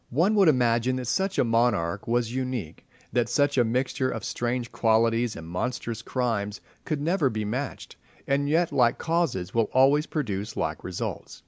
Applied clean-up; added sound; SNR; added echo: none; none; none; none.